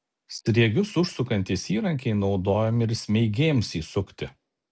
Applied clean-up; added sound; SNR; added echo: none; none; none; none.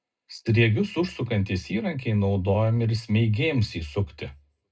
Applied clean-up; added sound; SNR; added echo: none; none; none; reverberation time 0.2 s.